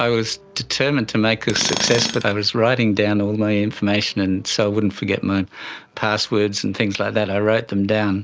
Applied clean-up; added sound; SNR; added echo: none; Tools; 7 dB; none.